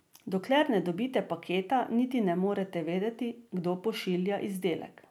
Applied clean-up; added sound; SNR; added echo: none; none; none; none.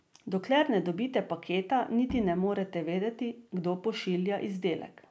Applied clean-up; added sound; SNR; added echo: none; Bowed string instrument; 16 dB; none.